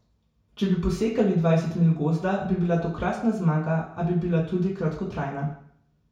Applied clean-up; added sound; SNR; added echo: none; none; none; reverberation time 0.6 s.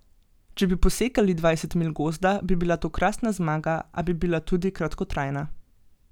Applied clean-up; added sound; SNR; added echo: none; none; none; none.